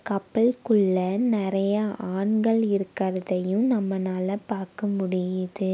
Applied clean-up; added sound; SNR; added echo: none; none; none; none.